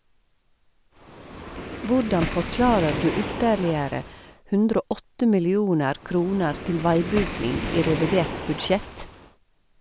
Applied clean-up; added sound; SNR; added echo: none; Waves, surf; 9 dB; none.